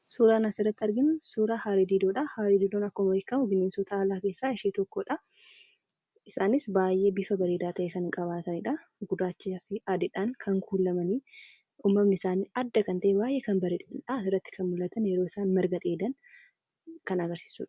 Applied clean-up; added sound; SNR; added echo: none; none; none; none.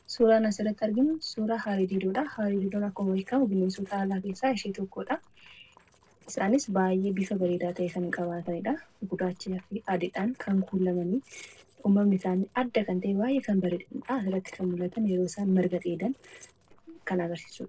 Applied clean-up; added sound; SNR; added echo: neural separator model SepFormer DNS4.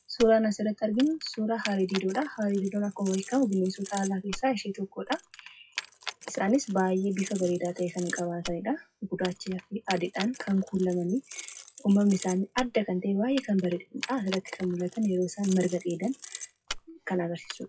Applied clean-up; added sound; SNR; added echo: classical method WPE with log-MMSE.